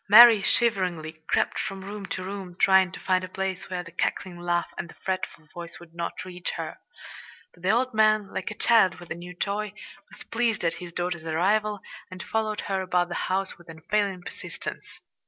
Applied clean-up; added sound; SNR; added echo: none; none; none; none.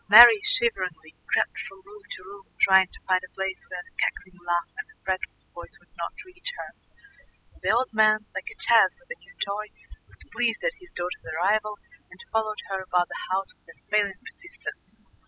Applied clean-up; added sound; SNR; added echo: classical method spectral subtraction.